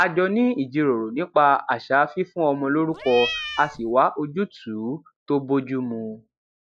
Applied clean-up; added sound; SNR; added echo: classical method log-MMSE.